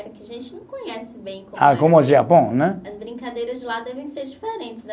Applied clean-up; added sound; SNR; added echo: none; none; none; none.